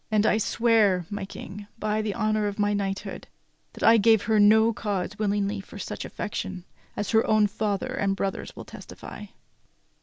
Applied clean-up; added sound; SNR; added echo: none; none; none; none.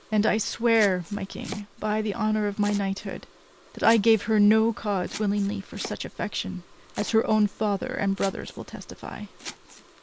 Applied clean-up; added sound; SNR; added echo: none; Domestic sounds, home sounds; 19 dB; none.